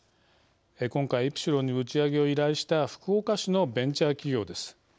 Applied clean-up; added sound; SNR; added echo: none; none; none; none.